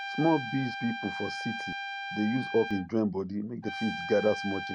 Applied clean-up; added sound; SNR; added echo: none; Trumpet; 7 dB; none.